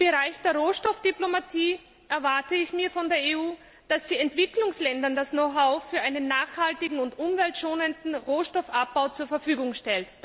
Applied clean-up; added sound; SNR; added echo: none; none; none; none.